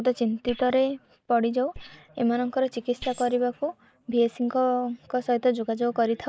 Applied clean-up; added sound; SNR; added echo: neural mask model Resemble Enhance denoiser.